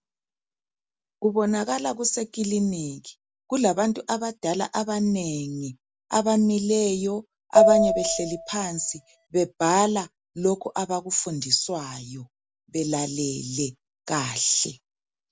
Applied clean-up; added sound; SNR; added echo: none; Marimba, xylophone; -2 dB; none.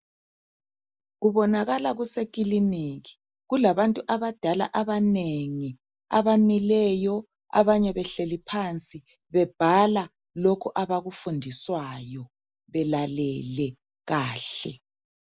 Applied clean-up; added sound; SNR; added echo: neural mask model Resemble Enhance denoiser.